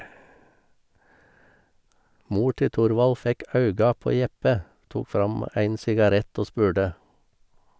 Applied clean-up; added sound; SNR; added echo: none; none; none; none.